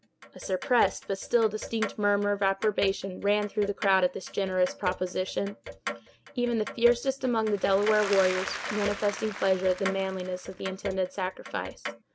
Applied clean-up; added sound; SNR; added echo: none; Applause / Crowd + Clock; 11 dB; none.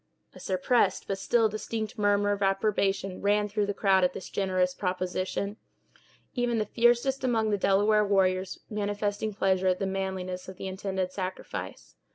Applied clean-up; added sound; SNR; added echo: none; none; none; none.